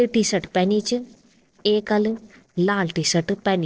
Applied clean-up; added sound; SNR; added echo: neural separator model SepFormer DNS4.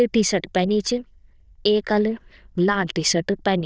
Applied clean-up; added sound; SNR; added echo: neural diffusion model UNIVERSE++.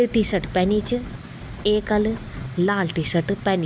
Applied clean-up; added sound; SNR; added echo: none; Wind; 13 dB; none.